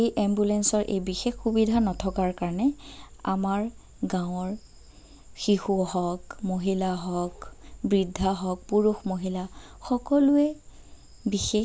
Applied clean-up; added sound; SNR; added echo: none; none; none; none.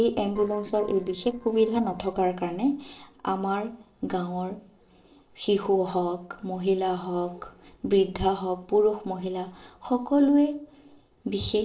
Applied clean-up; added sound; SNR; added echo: neural separator model SepFormer DNS4.